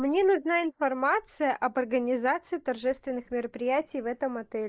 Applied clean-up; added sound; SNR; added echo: neural mask model Resemble Enhance denoiser.